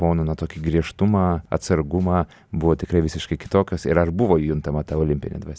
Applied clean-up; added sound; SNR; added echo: none; none; none; none.